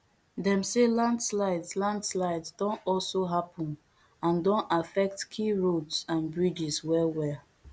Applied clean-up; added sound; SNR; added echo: none; none; none; none.